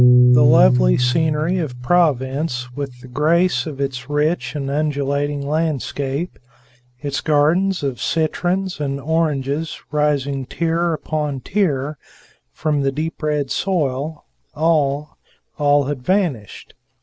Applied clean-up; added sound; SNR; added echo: none; Piano; 5 dB; none.